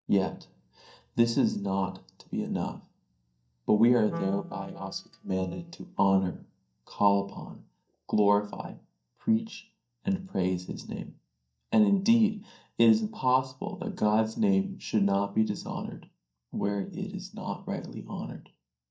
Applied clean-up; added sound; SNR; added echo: neural mask model DeepFilterNet 3.